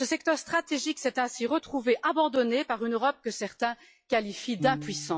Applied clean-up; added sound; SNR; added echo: classical method log-MMSE.